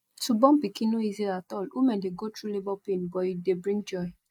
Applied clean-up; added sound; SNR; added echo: neural mask model Resemble Enhance denoiser.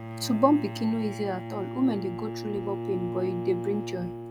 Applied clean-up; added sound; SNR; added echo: none; Bowed string instrument; 6 dB; none.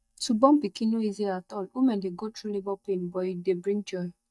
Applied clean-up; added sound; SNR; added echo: neural mask model DeepFilterNet 3.